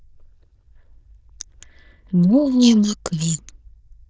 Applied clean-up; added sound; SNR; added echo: neural diffusion model UNIVERSE++.